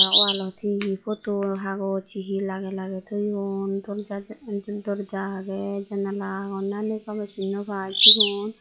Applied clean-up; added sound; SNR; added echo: classical method log-MMSE.